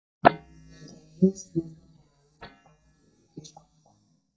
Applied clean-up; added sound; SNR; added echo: neural mask model DeepFilterNet 3.